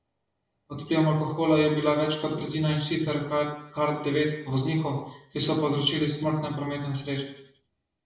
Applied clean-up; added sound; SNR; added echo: none; none; none; reverberation time 0.7 s.